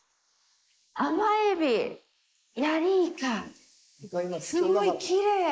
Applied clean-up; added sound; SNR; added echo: neural mask model Resemble Enhance denoiser.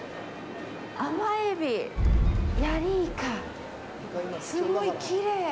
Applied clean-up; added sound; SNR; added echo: none; Explosion; 1 dB; none.